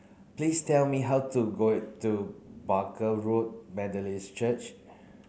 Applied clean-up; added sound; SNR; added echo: none; none; none; none.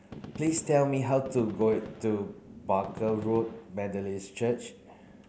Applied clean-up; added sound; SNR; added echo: none; Gunshot, gunfire; 15 dB; none.